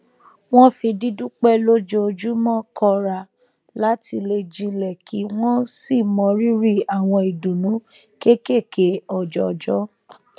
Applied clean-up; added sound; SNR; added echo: none; none; none; none.